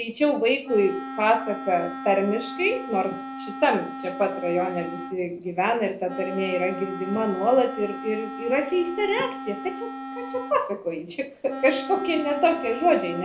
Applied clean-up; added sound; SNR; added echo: none; Wind instrument, woodwind instrument; 11 dB; none.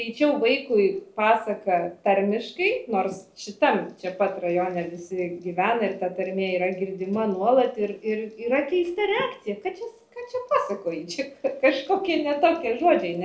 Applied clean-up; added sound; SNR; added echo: none; none; none; none.